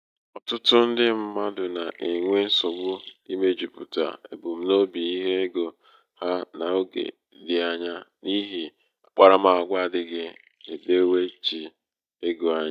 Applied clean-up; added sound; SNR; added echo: neural mask model DeepFilterNet 3.